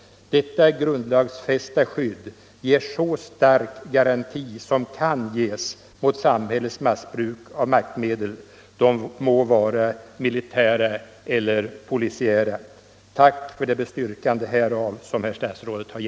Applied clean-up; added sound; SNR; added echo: none; none; none; none.